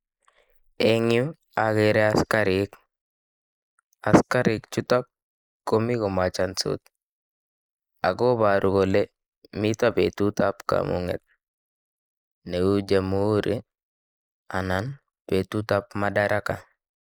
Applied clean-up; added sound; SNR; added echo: neural mask model Resemble Enhance denoiser.